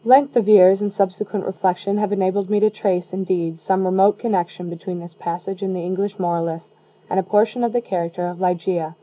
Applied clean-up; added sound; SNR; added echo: none; none; none; none.